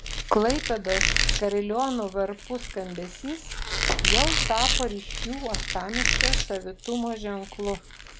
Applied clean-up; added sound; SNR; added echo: none; Squeak; -2 dB; none.